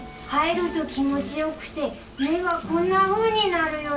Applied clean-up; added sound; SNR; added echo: none; Wind; 18 dB; reverberation time 0.3 s.